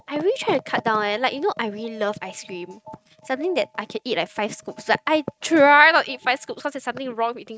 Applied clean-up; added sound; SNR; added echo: neural mask model RNNoise.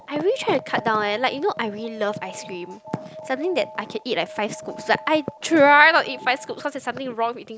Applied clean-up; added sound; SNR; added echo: none; Alarm; 18 dB; none.